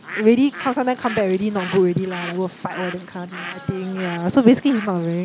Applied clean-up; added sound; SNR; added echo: none; Bird; 14 dB; none.